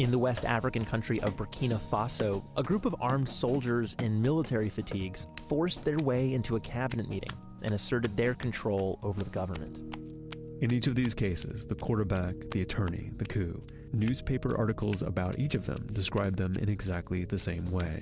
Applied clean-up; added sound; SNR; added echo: none; Run; 19 dB; none.